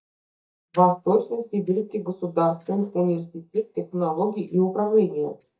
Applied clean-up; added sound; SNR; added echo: neural mask model DeepFilterNet 3.